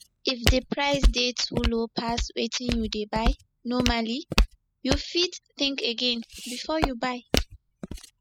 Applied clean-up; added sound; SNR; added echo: classical method spectral subtraction.